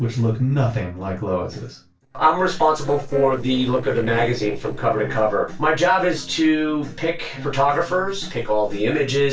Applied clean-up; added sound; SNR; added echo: neural separator model SepFormer DNS4.